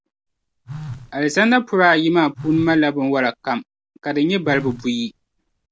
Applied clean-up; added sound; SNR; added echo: none; Telephone; 17 dB; none.